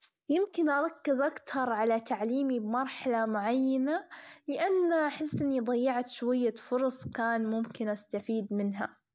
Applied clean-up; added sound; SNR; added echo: none; none; none; none.